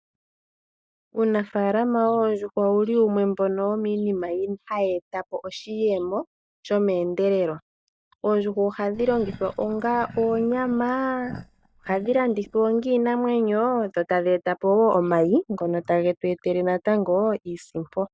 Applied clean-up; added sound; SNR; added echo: neural mask model DeepFilterNet 3.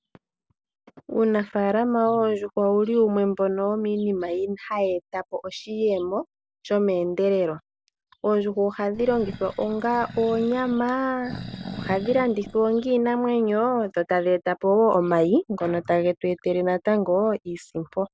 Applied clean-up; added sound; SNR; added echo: none; Animal; 14 dB; none.